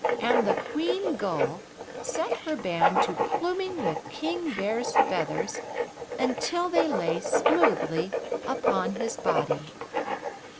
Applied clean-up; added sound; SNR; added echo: none; Writing; -3 dB; none.